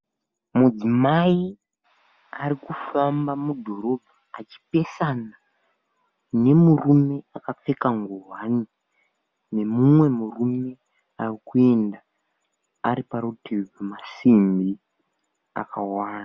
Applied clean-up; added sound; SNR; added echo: none; none; none; none.